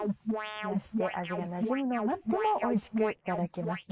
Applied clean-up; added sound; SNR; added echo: neural mask model Resemble Enhance denoiser.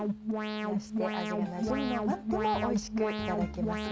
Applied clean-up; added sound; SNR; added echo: none; Alarm; -2 dB; none.